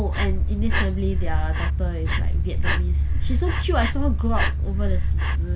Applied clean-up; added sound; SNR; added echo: none; Breathing; 3 dB; none.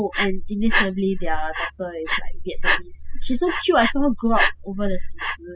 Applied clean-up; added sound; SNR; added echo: classical method spectral subtraction.